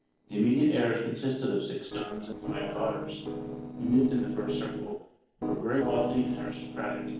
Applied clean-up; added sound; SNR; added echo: neural separator model SepFormer DNS4.